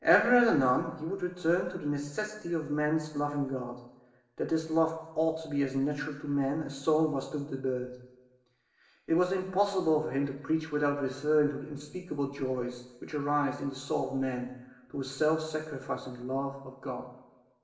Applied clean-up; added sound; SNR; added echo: none; none; none; reverberation time 0.9 s.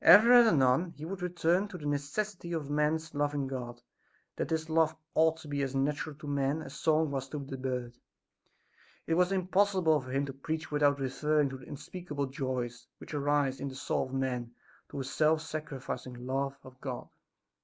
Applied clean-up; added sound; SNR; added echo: none; none; none; none.